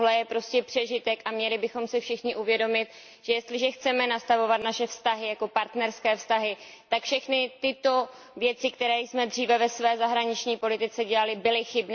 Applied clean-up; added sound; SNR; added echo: none; none; none; none.